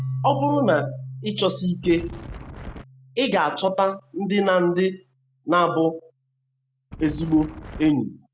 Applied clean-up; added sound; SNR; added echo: none; Keyboard (musical) + Wind; 13 dB; none.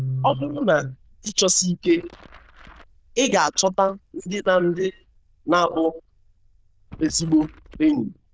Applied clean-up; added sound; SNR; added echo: neural diffusion model UNIVERSE++.